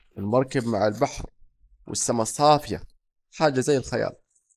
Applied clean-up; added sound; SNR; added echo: neural mask model Resemble Enhance denoiser.